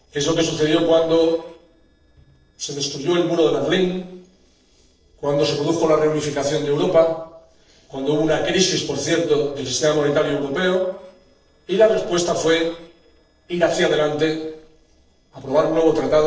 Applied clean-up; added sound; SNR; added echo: neural separator model SepFormer DNS4.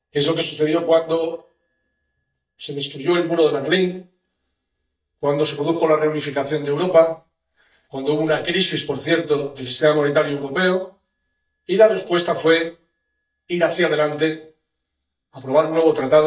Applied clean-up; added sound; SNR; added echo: neural mask model DeepFilterNet 3.